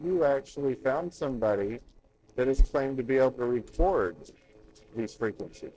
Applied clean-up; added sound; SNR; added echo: neural separator model SepFormer DNS4.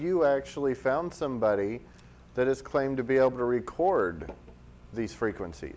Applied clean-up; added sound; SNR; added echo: none; none; none; none.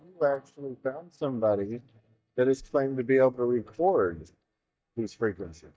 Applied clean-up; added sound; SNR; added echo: neural mask model DeepFilterNet 3.